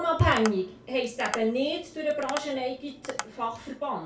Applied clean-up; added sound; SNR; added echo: none; Tap; 12 dB; reverberation time 0.3 s.